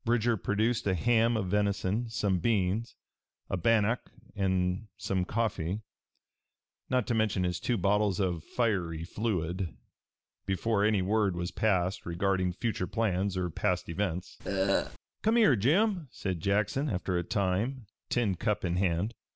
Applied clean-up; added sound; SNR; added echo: none; Burping, eructation; 0 dB; none.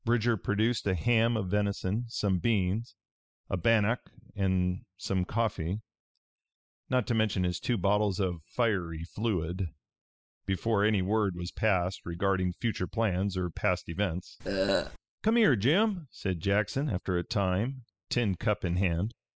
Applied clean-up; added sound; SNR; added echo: classical method spectral subtraction.